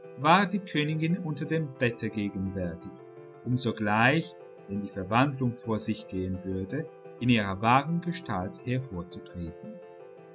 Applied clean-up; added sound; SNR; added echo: none; Piano; 18 dB; none.